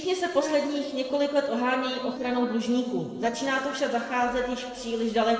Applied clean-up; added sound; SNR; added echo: neural separator model SepFormer DNS4.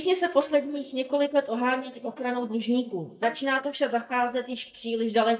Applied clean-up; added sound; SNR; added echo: neural mask model DeepFilterNet 3.